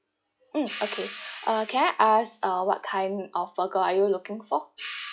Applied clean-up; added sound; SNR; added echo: classical method log-MMSE.